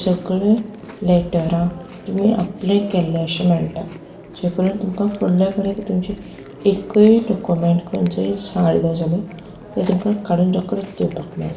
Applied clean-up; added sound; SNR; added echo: none; Chewing, mastication; 19 dB; reverberation time 0.6 s.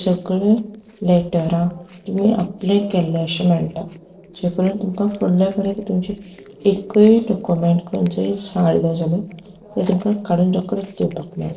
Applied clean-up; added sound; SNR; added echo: neural separator model SepFormer DNS4.